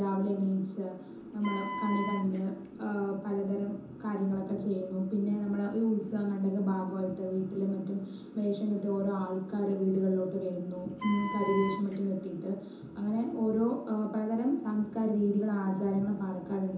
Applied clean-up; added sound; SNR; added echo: none; Wind instrument, woodwind instrument; 8 dB; reverberation time 0.6 s.